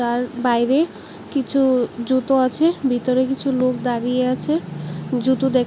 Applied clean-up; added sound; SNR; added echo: none; none; none; none.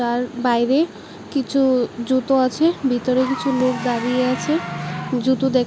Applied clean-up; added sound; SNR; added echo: none; Engine / Car; 15 dB; none.